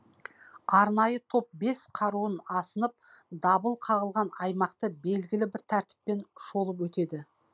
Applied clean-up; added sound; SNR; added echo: none; none; none; none.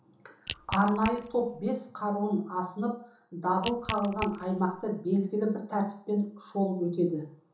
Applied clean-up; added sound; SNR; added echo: none; Crack / Crushing; 7 dB; reverberation time 1.2 s.